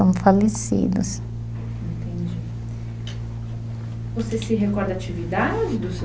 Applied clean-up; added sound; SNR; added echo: none; none; none; none.